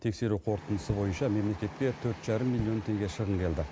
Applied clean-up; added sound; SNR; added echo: none; Knock; 15 dB; none.